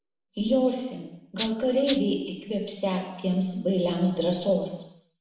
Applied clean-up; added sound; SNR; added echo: none; Rattle (instrument); 9 dB; reverberation time 0.8 s.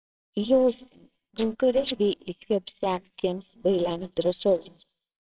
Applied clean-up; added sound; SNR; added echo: neural separator model SepFormer WHAMR!.